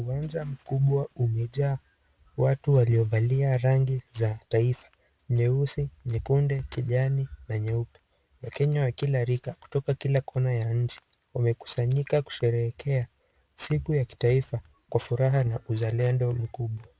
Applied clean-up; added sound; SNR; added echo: none; none; none; none.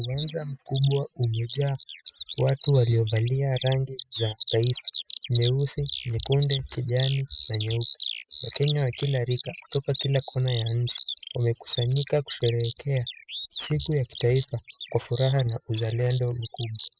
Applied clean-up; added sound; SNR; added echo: classical method spectral subtraction.